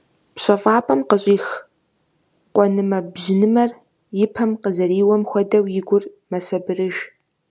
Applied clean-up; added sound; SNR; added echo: none; none; none; none.